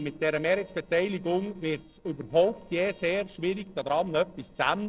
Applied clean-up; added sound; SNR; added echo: neural separator model SepFormer DNS4.